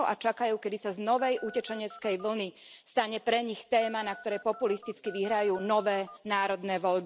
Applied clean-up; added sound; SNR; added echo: none; Telephone; 18 dB; none.